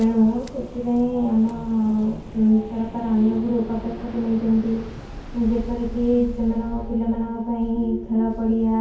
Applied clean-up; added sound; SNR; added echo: none; Waves, surf; 13 dB; reverberation time 0.6 s.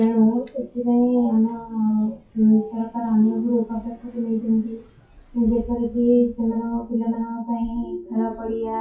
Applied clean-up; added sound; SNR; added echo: classical method WPE with log-MMSE.